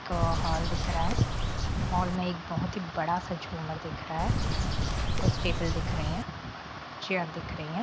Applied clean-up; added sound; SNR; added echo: none; Bird; -4 dB; none.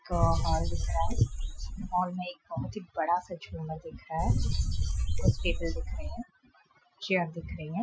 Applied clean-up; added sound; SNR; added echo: classical method Wiener filter.